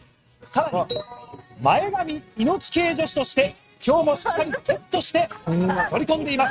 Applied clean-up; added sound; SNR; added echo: neural mask model RNNoise.